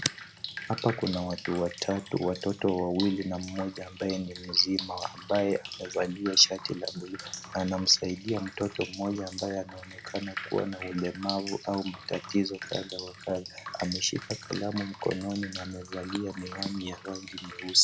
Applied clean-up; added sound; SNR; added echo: none; Drip; 11 dB; none.